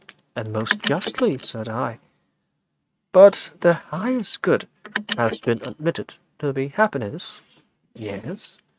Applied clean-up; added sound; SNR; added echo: neural mask model RNNoise.